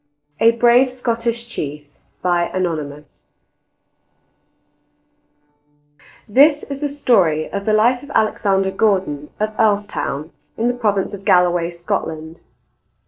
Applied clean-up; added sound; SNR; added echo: neural separator model SepFormer DNS4.